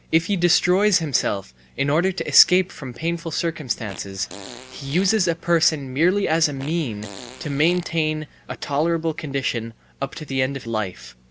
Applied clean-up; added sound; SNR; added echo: none; Fart; 17 dB; none.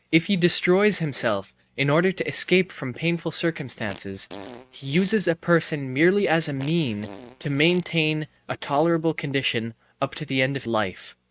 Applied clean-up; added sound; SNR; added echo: neural mask model RNNoise.